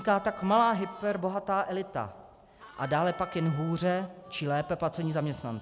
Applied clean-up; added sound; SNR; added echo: none; Harmonica; 19 dB; none.